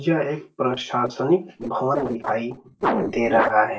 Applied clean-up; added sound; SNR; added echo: neural separator model SepFormer DNS4.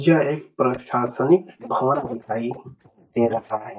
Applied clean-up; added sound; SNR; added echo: neural mask model DeepFilterNet 3.